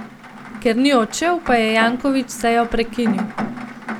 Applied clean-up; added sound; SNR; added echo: none; Rain; 10 dB; none.